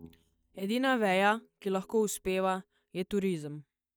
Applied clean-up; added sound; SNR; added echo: neural mask model DeepFilterNet 3.